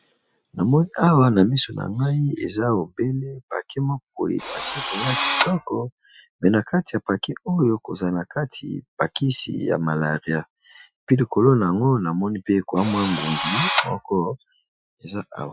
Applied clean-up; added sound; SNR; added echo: classical method Wiener filter.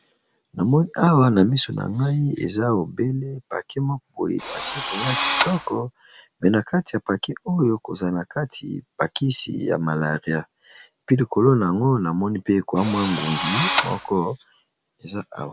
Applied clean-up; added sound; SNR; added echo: none; Drill; 3 dB; none.